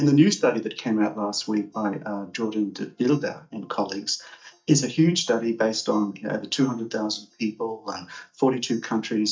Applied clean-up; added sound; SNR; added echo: neural mask model DeepFilterNet 3.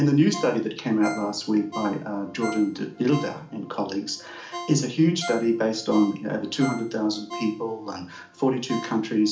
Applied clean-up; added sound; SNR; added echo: none; Ringtone; 15 dB; reverberation time 0.4 s.